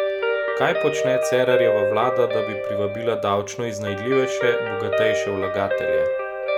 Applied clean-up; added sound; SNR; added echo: none; Guitar; -1 dB; none.